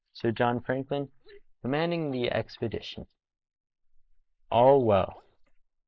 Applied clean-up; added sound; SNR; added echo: neural mask model Resemble Enhance denoiser.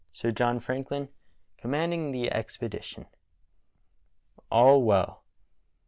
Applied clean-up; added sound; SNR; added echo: none; none; none; none.